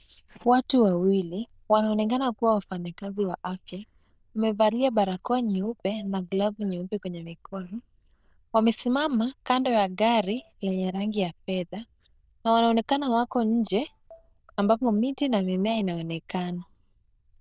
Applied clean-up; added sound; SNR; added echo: neural diffusion model UNIVERSE++.